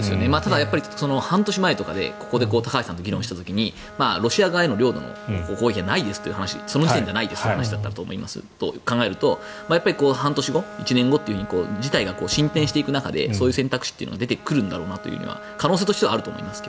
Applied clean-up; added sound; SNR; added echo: none; Bowed string instrument; 16 dB; none.